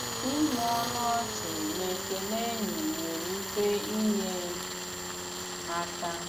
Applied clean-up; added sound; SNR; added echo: none; Tools; 3 dB; none.